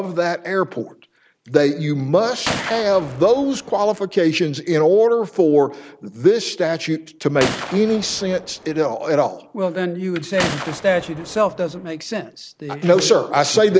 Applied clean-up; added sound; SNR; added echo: none; Gunshot, gunfire; 12 dB; none.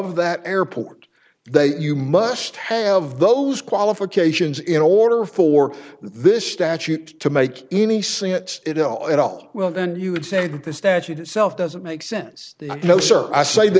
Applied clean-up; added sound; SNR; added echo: none; none; none; none.